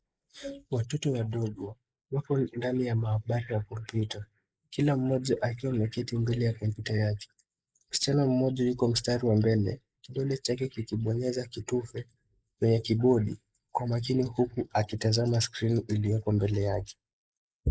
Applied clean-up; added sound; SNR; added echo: neural mask model Resemble Enhance denoiser.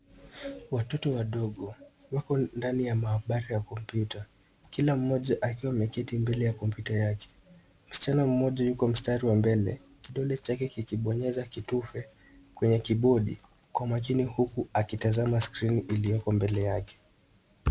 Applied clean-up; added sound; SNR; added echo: none; none; none; none.